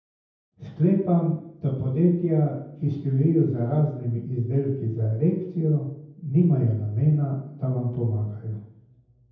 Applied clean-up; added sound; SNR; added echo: none; none; none; reverberation time 0.9 s.